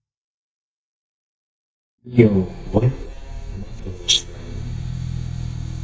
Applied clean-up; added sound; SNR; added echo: neural mask model DeepFilterNet 3.